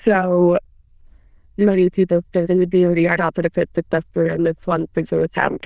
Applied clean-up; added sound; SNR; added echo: neural diffusion model UNIVERSE++.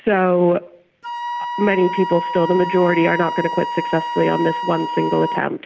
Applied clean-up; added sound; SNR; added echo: none; Wind instrument, woodwind instrument; 7 dB; none.